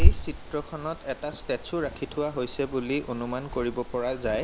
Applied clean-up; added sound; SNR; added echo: none; Bird; -4 dB; none.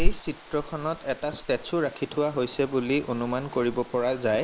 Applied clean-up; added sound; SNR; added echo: neural mask model Resemble Enhance denoiser.